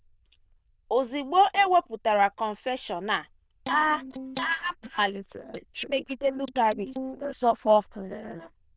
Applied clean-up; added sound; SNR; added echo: neural diffusion model UNIVERSE++.